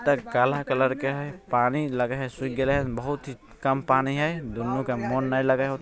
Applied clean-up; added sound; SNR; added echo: none; none; none; none.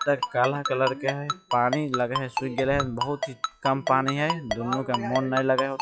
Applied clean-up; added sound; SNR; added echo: classical method log-MMSE.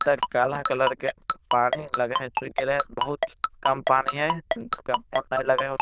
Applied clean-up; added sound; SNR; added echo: neural diffusion model UNIVERSE++.